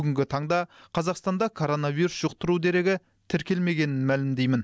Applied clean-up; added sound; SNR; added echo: none; none; none; none.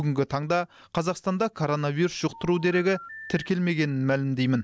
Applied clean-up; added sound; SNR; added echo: none; Telephone; 18 dB; none.